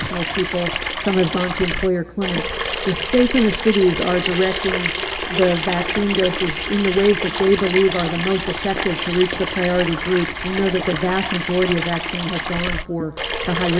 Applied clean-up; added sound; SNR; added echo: none; Sink (filling or washing) / Water tap, faucet; 4 dB; reverberation time 1.4 s.